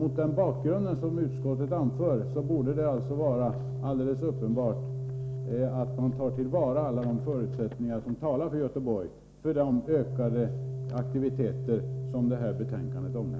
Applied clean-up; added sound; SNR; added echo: none; Organ; 4 dB; none.